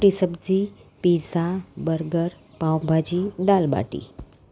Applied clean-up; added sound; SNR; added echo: none; none; none; none.